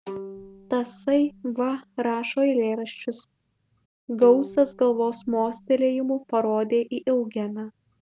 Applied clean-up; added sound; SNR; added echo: none; Bowed string instrument; 20 dB; none.